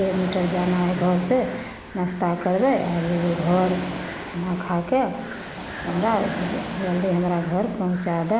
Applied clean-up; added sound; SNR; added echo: none; Ocean; 11 dB; none.